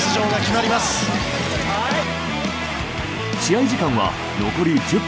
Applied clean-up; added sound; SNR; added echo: none; none; none; none.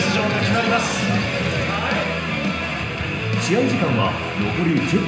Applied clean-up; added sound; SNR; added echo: none; none; none; reverberation time 0.9 s.